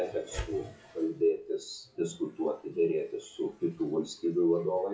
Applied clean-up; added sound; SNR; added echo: classical method WPE with log-MMSE.